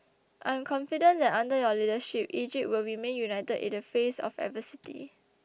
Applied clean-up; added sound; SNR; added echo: none; none; none; none.